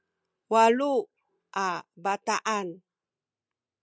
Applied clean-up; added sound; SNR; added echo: none; none; none; none.